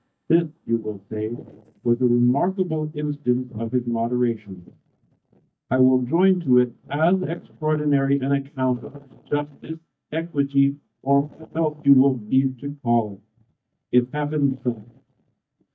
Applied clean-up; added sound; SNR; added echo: neural mask model DeepFilterNet 3.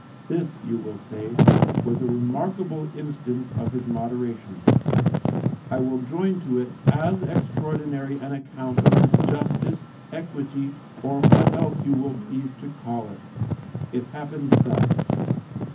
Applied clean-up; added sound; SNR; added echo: none; Wind / Fire; -5 dB; reverberation time 0.3 s.